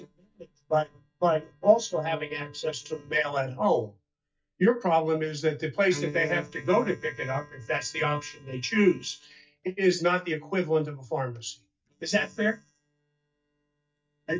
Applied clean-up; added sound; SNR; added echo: neural mask model DeepFilterNet 3.